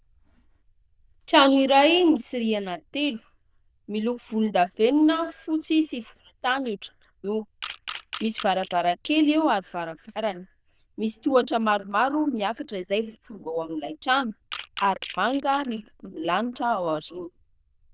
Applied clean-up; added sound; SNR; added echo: neural diffusion model UNIVERSE++.